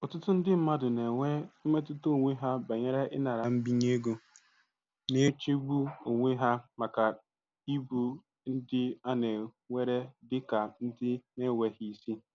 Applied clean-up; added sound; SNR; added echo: none; none; none; none.